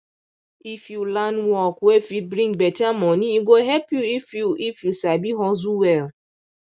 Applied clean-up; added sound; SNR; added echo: none; none; none; none.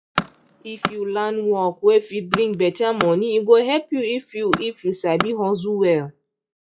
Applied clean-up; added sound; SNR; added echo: classical method log-MMSE.